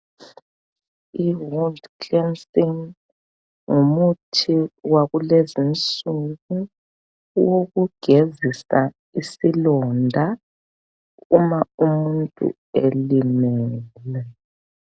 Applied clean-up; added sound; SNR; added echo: none; none; none; none.